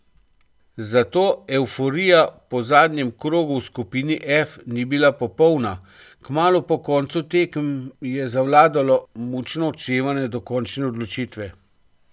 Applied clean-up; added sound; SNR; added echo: none; none; none; none.